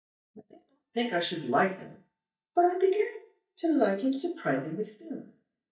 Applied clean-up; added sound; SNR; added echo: neural mask model DeepFilterNet 3.